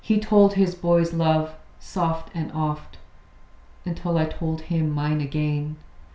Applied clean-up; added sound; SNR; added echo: none; none; none; none.